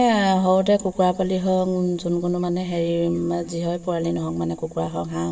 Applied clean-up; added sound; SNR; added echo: none; none; none; reverberation time 2.2 s.